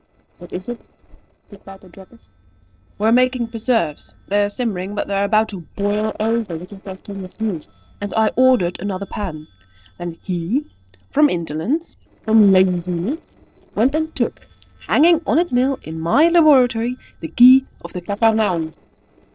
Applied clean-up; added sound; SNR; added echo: neural separator model SepFormer DNS4.